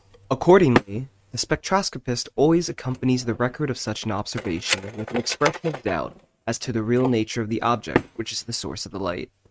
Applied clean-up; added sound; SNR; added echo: neural mask model RNNoise.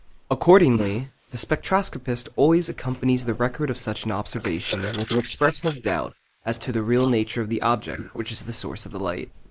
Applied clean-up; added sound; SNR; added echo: neural mask model Resemble Enhance denoiser.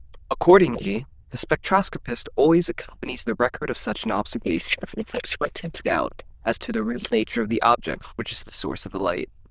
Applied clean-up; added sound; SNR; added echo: neural diffusion model UNIVERSE++.